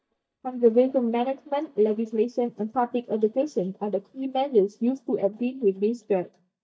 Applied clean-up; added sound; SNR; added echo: neural mask model DeepFilterNet 3.